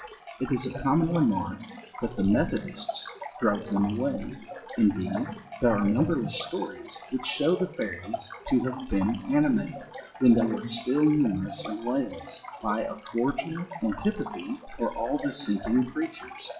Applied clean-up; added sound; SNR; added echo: classical method WPE with log-MMSE.